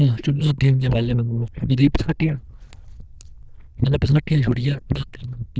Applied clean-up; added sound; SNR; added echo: neural diffusion model UNIVERSE++.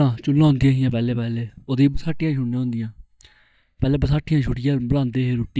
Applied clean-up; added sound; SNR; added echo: neural mask model DeepFilterNet 3.